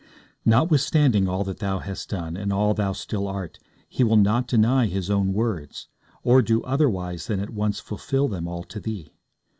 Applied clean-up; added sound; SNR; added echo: none; none; none; none.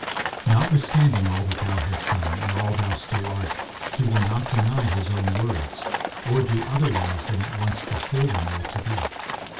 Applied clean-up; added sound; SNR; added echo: none; Livestock, farm animals, working animals; 7 dB; reverberation time 0.2 s.